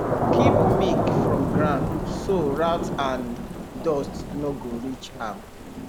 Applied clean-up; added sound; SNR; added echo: none; Thunder / Rain; -3 dB; none.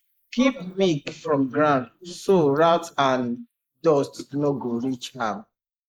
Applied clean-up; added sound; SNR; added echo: neural mask model Resemble Enhance denoiser.